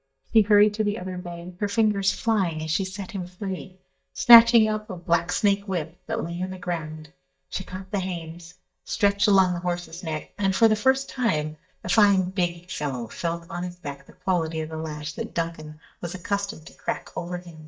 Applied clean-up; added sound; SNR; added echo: neural mask model DeepFilterNet 3.